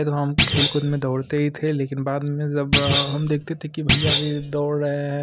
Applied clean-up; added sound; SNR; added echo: none; Thump, thud; -3 dB; none.